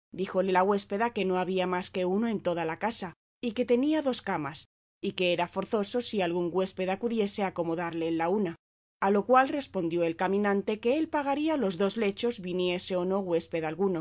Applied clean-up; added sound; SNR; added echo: none; none; none; none.